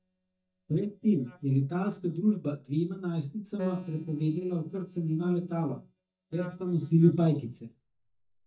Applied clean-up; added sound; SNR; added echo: neural mask model DeepFilterNet 3.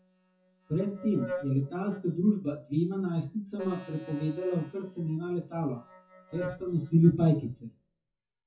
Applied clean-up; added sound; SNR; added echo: classical method WPE with log-MMSE.